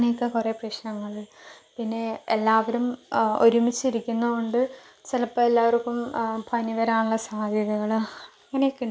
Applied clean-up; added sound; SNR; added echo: none; none; none; none.